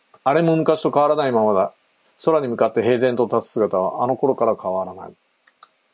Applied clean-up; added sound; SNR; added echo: none; none; none; none.